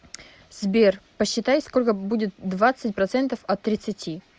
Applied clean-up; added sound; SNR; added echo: none; none; none; none.